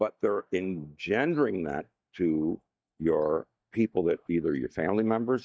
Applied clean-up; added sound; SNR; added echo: neural mask model DeepFilterNet 3.